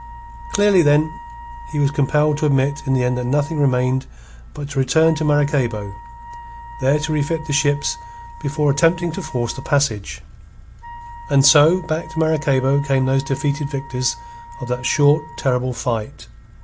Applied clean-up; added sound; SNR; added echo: none; Wind instrument, woodwind instrument; 18 dB; none.